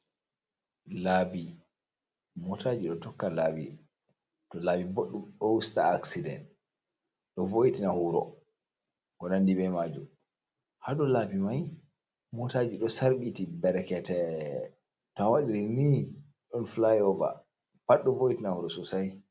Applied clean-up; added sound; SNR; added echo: none; none; none; none.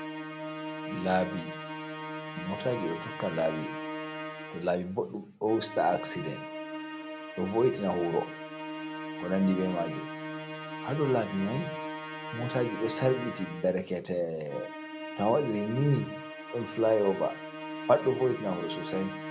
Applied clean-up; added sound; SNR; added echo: none; Musical instrument; 8 dB; none.